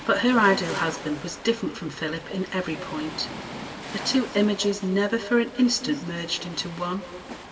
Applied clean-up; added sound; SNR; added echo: none; Waves, surf; 13 dB; reverberation time 2.0 s.